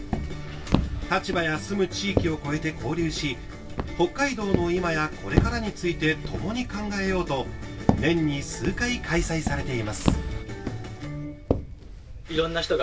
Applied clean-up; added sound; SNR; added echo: none; Walk, footsteps; 3 dB; reverberation time 0.1 s.